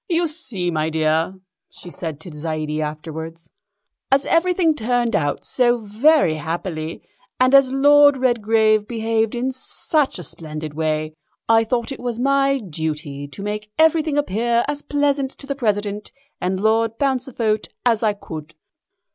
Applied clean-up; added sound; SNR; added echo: none; none; none; none.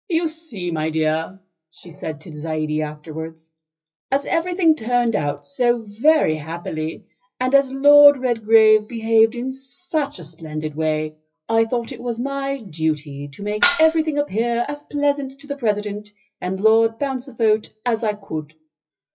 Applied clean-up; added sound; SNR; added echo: classical method WPE with log-MMSE.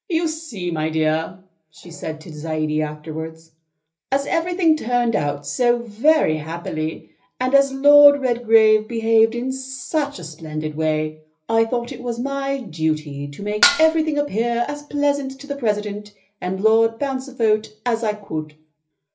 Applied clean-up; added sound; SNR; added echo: none; Dishes, pots, and pans; 1 dB; reverberation time 0.3 s.